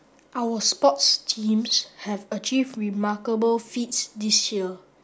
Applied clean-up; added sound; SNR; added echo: none; none; none; none.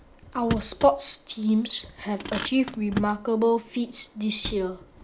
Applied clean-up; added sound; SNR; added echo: none; Motor vehicle (road); 13 dB; none.